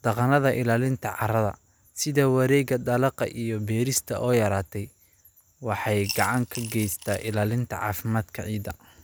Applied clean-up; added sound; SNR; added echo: none; Coin (dropping) / Glass; 13 dB; none.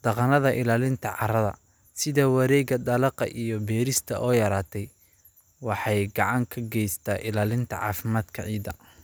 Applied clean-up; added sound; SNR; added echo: none; none; none; none.